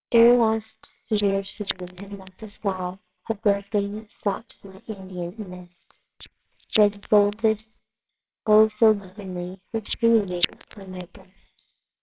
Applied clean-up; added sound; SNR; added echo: neural separator model SepFormer WHAMR!.